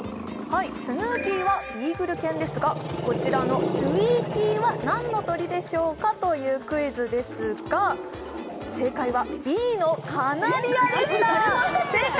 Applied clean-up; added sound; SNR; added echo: none; Growling; 7 dB; none.